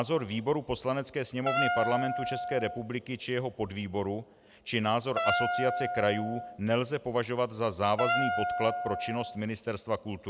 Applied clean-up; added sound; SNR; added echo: none; Wind instrument, woodwind instrument; 2 dB; none.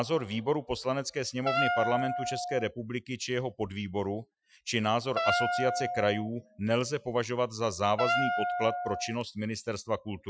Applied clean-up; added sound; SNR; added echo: classical method Wiener filter.